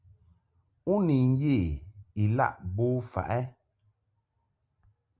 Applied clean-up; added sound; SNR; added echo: none; none; none; none.